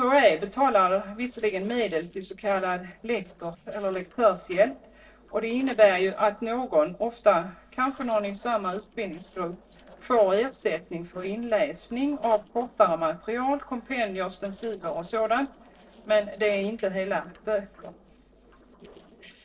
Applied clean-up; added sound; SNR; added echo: neural separator model SepFormer DNS4.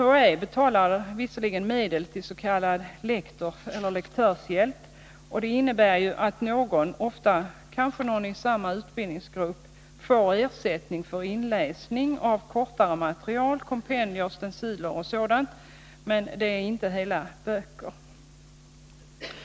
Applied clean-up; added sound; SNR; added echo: none; none; none; none.